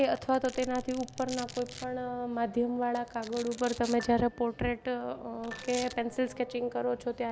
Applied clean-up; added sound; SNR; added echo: none; Piano + Domestic sounds, home sounds; 17 dB; none.